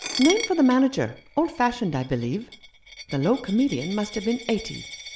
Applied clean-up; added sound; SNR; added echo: none; Coin (dropping); 13 dB; none.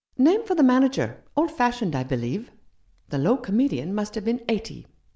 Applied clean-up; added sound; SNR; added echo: none; none; none; none.